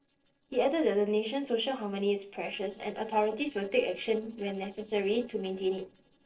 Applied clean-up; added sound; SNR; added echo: neural separator model SepFormer DNS4.